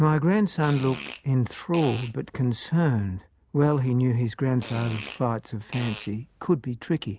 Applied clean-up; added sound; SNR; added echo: none; Fart; 16 dB; none.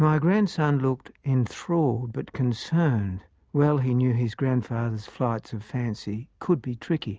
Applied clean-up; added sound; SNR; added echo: none; none; none; none.